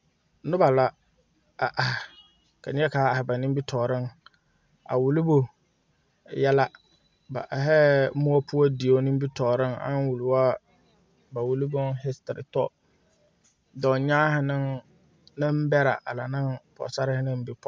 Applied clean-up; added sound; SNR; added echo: none; none; none; none.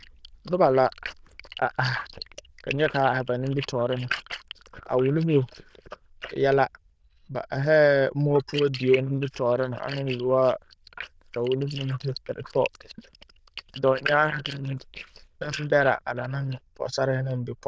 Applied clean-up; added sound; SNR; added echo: neural diffusion model UNIVERSE++.